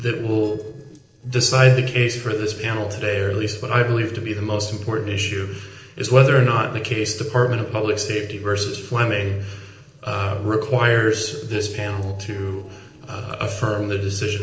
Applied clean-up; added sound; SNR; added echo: neural separator model SepFormer DNS4.